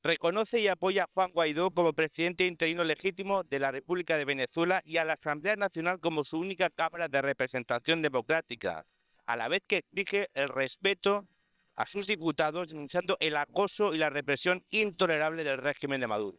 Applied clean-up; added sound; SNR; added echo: neural separator model SepFormer WHAM!.